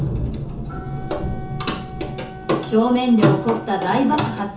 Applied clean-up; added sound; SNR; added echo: none; Wind instrument, woodwind instrument; 18 dB; reverberation time 0.7 s.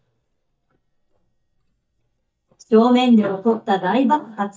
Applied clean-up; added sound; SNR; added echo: neural mask model DeepFilterNet 3.